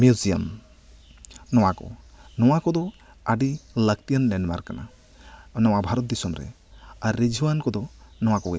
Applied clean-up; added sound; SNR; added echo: none; none; none; none.